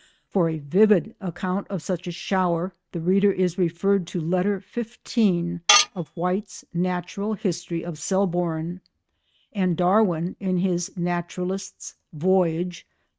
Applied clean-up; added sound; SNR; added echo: neural mask model RNNoise.